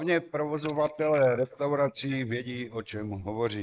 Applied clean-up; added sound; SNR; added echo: neural mask model Resemble Enhance denoiser.